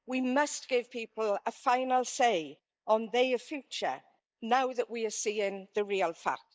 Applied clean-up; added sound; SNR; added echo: neural mask model Resemble Enhance denoiser.